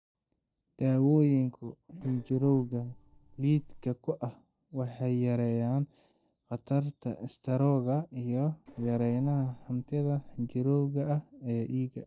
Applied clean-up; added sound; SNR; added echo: neural separator model SepFormer DNS4.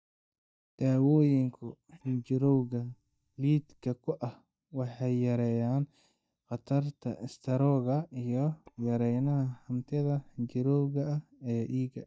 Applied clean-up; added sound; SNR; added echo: neural mask model DeepFilterNet 3.